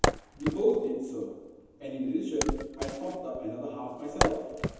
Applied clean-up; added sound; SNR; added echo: none; Wood; 1 dB; reverberation time 1.1 s.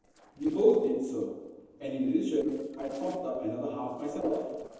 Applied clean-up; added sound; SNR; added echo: neural separator model SepFormer DNS4.